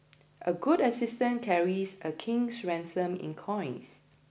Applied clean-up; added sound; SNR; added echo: none; none; none; none.